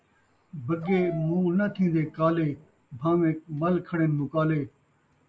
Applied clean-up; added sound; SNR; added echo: none; Dog; 17 dB; none.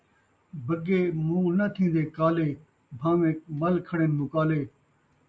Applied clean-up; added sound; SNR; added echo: none; none; none; none.